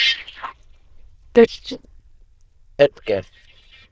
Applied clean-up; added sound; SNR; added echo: neural diffusion model UNIVERSE++.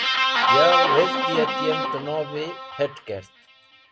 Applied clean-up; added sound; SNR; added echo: none; Guitar; -3 dB; none.